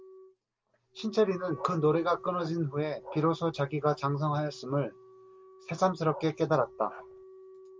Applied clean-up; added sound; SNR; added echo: none; Wind instrument, woodwind instrument + Bark; 18 dB; none.